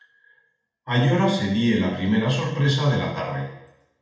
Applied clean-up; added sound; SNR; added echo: none; none; none; reverberation time 0.8 s.